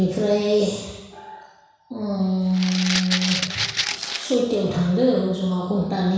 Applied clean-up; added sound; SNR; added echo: none; Rattle (instrument); 4 dB; reverberation time 1.1 s.